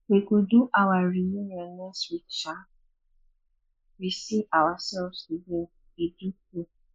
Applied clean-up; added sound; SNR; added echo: neural mask model Resemble Enhance denoiser.